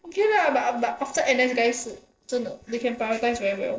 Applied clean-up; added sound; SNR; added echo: neural separator model SepFormer DNS4.